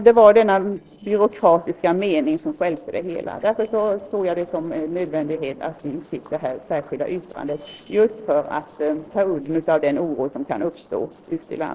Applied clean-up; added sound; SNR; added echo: neural separator model SepFormer DNS4.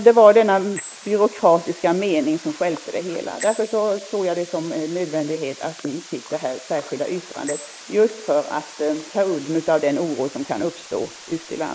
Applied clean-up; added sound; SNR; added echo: neural mask model Resemble Enhance denoiser.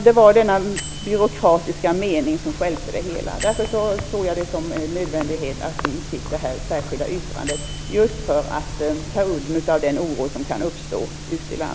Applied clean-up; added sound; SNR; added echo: none; Bell; 18 dB; none.